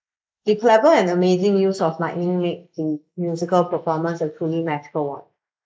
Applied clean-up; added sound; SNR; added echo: neural mask model Resemble Enhance denoiser.